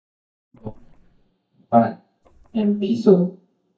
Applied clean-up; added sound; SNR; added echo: neural mask model DeepFilterNet 3.